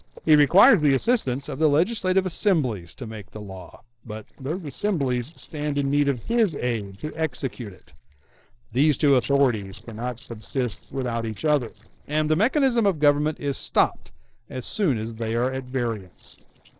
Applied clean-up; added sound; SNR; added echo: neural separator model SepFormer DNS4.